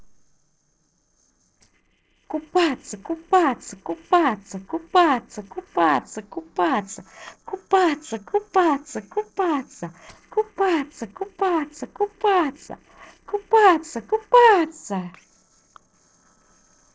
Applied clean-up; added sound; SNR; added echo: neural separator model SepFormer DNS4.